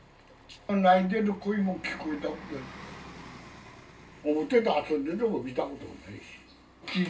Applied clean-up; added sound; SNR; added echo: none; Bus; 19 dB; reverberation time 0.2 s.